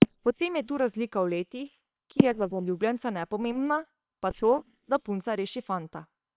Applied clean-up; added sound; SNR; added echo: neural separator model SepFormer WHAM!.